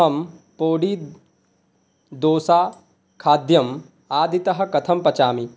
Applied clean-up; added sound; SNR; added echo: none; none; none; none.